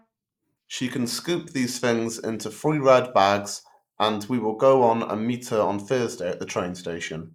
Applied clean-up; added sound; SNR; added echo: neural mask model Resemble Enhance denoiser.